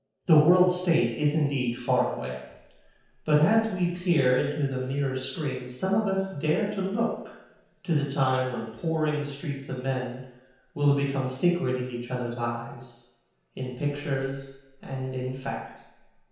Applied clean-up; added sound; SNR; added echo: none; none; none; reverberation time 0.9 s.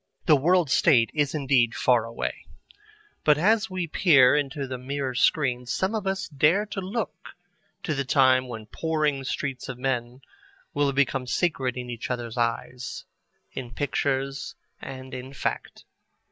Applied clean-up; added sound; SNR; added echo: none; none; none; none.